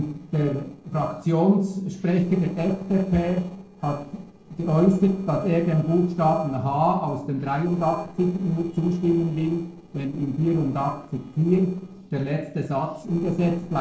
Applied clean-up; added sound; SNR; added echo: neural separator model SepFormer DNS4.